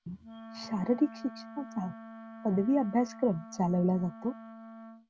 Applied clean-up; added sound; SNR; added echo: none; Wind instrument, woodwind instrument; 15 dB; none.